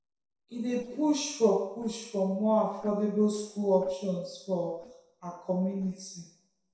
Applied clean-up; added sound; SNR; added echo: neural separator model SepFormer DNS4.